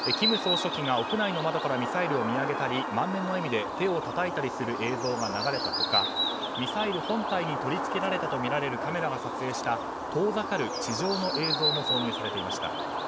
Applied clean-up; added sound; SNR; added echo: none; Bird; 1 dB; none.